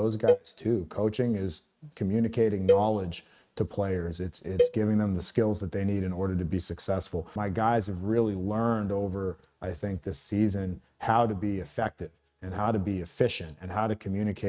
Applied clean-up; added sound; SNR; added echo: neural mask model RNNoise.